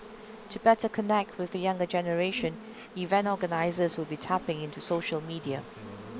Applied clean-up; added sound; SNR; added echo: none; Insect; 14 dB; none.